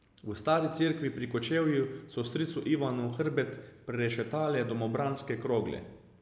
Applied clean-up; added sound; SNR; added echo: none; none; none; none.